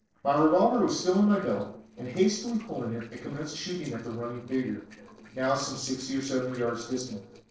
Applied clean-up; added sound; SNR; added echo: neural separator model SepFormer DNS4.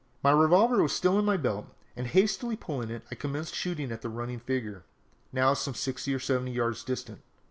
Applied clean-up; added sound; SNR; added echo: none; none; none; none.